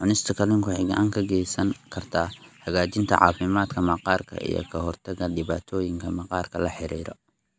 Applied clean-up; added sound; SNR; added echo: none; none; none; none.